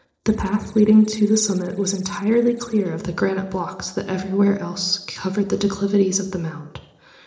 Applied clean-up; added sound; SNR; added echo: neural separator model SepFormer DNS4.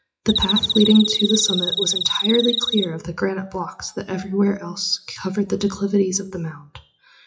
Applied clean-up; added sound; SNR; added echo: classical method WPE with log-MMSE.